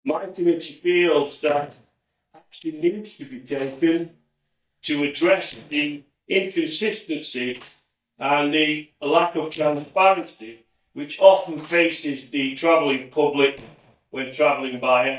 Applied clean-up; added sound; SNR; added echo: neural mask model DeepFilterNet 3.